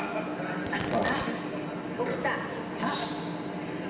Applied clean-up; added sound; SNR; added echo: none; Tearing; 14 dB; reverberation time 2.1 s.